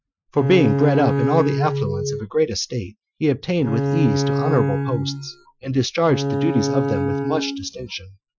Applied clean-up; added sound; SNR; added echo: classical method Wiener filter.